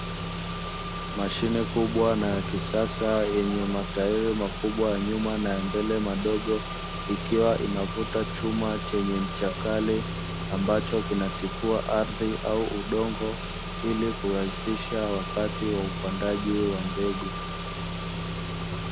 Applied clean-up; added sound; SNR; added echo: none; Engine / Car; 4 dB; none.